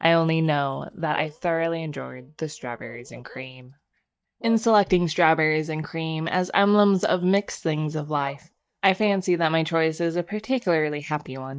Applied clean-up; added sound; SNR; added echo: neural mask model DeepFilterNet 3.